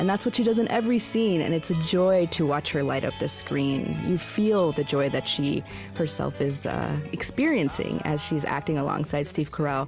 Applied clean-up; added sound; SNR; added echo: none; none; none; none.